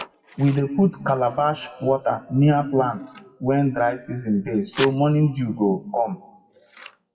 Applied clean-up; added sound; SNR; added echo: classical method WPE with log-MMSE.